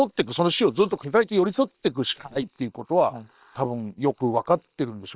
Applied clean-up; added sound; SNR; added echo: neural separator model SepFormer WHAM!.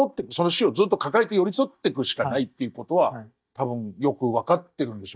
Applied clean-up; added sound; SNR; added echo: neural mask model DeepFilterNet 3.